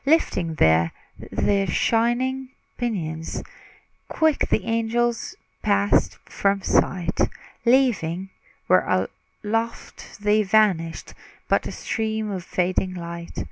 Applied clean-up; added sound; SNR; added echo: none; none; none; none.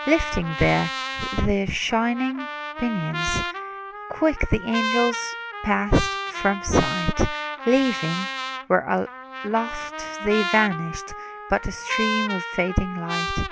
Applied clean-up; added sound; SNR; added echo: none; Trumpet; 6 dB; none.